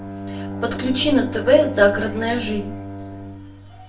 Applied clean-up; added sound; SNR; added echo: none; Bowed string instrument; 10 dB; reverberation time 0.3 s.